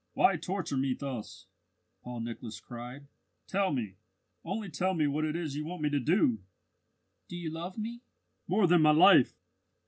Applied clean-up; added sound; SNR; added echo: none; none; none; none.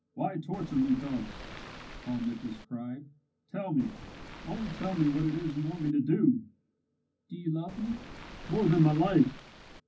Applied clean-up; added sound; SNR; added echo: none; Waves, surf; 14 dB; reverberation time 0.4 s.